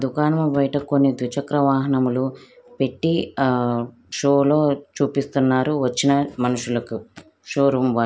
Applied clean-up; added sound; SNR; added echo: none; none; none; none.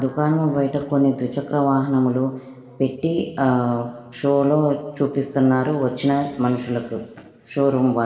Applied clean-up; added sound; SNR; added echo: none; none; none; reverberation time 2.1 s.